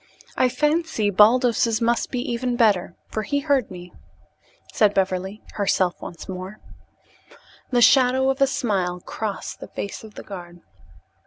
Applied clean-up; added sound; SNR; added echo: none; none; none; none.